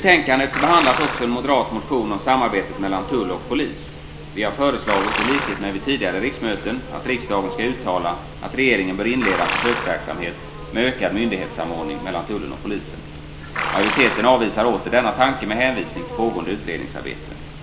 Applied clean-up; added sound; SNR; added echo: none; Livestock, farm animals, working animals; 9 dB; reverberation time 2.8 s.